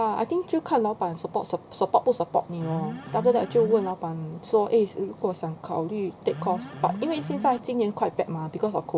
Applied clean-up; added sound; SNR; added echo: none; Alarm; 10 dB; none.